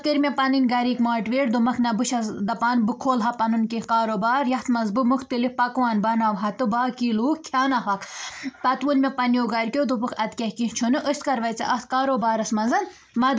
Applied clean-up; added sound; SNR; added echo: none; none; none; none.